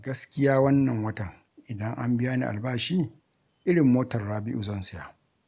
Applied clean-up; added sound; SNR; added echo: none; none; none; none.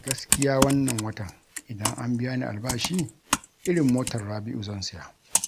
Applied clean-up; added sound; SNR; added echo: none; Computer keyboard; 4 dB; none.